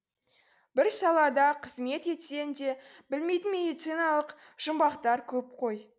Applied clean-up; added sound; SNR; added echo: none; none; none; none.